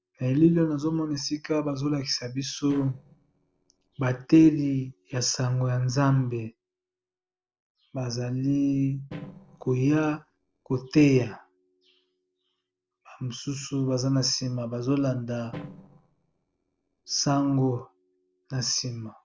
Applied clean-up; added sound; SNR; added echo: neural separator model SepFormer DNS4.